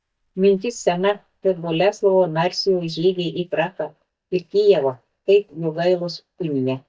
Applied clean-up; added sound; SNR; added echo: neural mask model DeepFilterNet 3.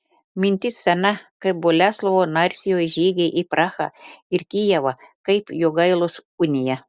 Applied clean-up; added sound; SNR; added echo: none; none; none; none.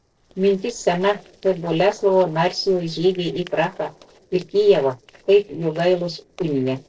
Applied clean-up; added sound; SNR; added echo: neural separator model SepFormer DNS4.